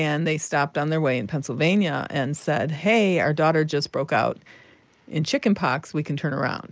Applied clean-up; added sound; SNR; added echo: none; none; none; none.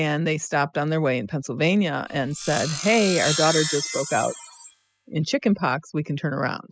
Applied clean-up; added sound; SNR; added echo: classical method spectral subtraction.